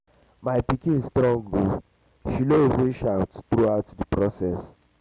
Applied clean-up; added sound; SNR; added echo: none; none; none; none.